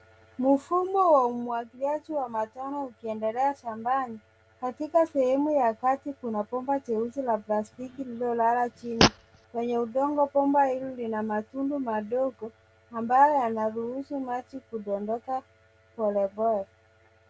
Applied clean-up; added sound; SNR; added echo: none; Fart; 1 dB; none.